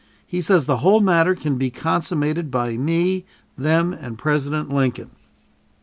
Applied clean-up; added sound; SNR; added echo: none; none; none; none.